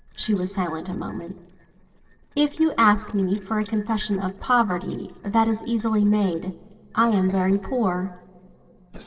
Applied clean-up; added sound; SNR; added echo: neural separator model SepFormer DNS4.